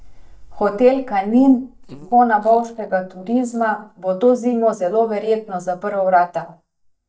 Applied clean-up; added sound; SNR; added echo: neural mask model DeepFilterNet 3.